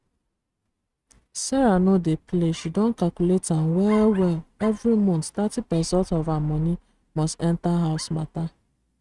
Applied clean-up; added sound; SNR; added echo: neural mask model RNNoise.